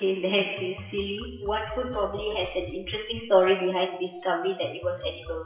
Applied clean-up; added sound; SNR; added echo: classical method WPE with log-MMSE.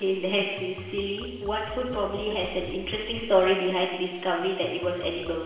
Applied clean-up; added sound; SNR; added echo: none; Liquid; 17 dB; reverberation time 1.2 s.